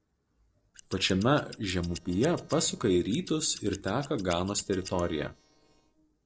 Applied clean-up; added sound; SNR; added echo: neural separator model SepFormer DNS4.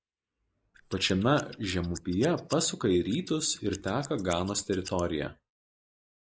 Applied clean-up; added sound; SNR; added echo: neural mask model Resemble Enhance denoiser.